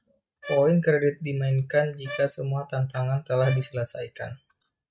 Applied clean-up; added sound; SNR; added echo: neural mask model RNNoise.